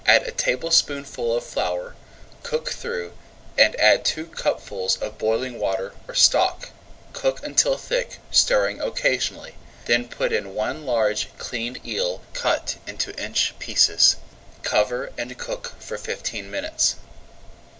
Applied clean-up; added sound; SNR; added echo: none; none; none; none.